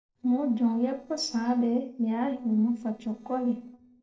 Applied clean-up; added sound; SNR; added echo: neural separator model SepFormer DNS4.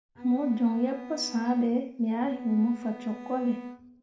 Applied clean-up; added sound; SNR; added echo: none; Bowed string instrument; 14 dB; reverberation time 0.4 s.